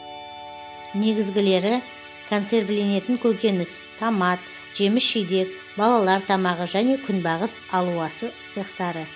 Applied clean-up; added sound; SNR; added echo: none; Musical instrument; 17 dB; none.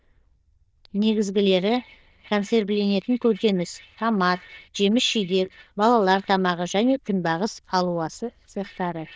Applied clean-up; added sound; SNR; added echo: neural diffusion model UNIVERSE++.